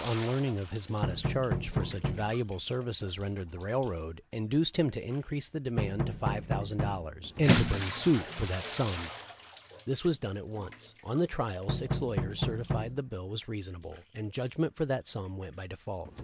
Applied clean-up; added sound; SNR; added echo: none; Knock + Bathtub (filling or washing) / Splash, splatter; 4 dB; none.